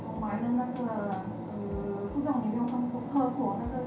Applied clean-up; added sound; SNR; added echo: none; Drum kit; 18 dB; reverberation time 0.5 s.